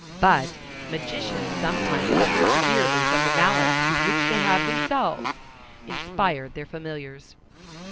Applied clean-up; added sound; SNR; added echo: none; Motorcycle; -2 dB; none.